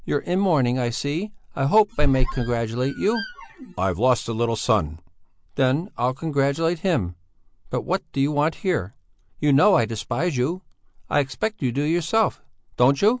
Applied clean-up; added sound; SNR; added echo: none; Squeak; 1 dB; none.